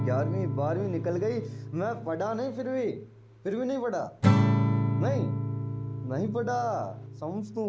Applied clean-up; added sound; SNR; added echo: none; Acoustic guitar / Strum; -2 dB; none.